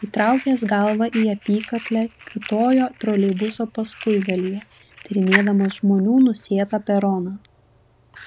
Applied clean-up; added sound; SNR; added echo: none; Fire; 14 dB; none.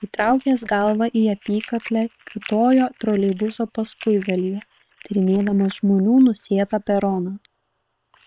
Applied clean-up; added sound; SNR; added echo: neural separator model SepFormer WHAM!.